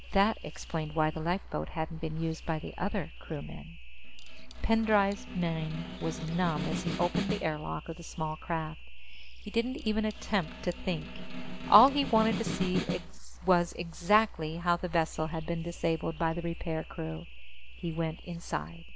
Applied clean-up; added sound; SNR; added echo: none; Snare drum; 8 dB; none.